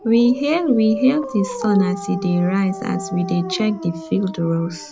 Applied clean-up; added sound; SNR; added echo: none; Dog; 12 dB; none.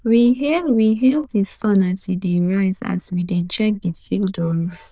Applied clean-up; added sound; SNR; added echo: neural diffusion model UNIVERSE++.